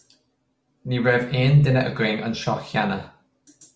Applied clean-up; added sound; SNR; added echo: none; none; none; none.